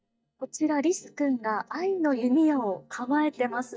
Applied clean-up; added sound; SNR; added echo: neural mask model DeepFilterNet 3.